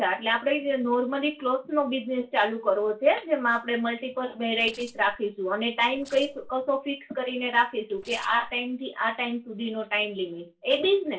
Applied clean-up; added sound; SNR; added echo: neural separator model SepFormer DNS4.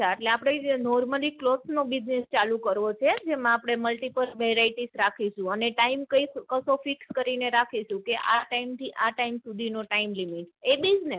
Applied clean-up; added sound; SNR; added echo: none; none; none; none.